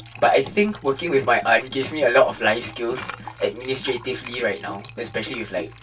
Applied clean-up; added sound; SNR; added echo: none; Liquid; 15 dB; reverberation time 0.1 s.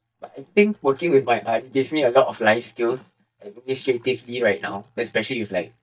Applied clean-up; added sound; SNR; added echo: neural mask model DeepFilterNet 3.